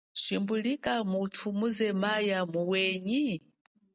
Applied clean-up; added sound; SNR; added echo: none; none; none; none.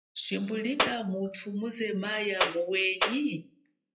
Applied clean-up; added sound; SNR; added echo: classical method WPE with log-MMSE.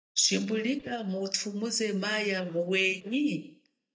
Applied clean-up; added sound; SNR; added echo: neural mask model DeepFilterNet 3.